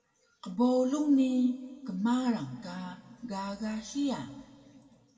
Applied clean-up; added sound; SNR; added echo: none; none; none; reverberation time 1.9 s.